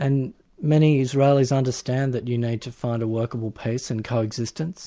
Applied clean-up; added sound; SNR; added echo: none; none; none; none.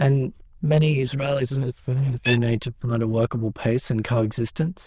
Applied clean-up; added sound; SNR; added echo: neural diffusion model UNIVERSE++.